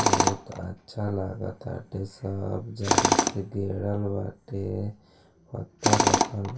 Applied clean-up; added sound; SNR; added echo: none; Tools; -3 dB; reverberation time 0.2 s.